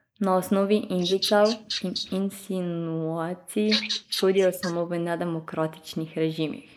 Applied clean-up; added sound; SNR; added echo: neural mask model Resemble Enhance denoiser.